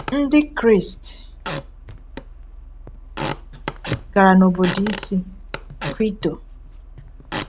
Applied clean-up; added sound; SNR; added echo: none; Squeak / Wood; 10 dB; none.